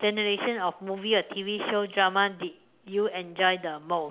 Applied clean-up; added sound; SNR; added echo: none; none; none; none.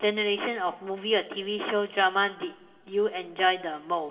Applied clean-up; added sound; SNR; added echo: none; none; none; reverberation time 1.4 s.